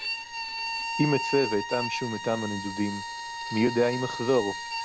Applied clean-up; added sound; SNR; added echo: none; Bowed string instrument; 5 dB; none.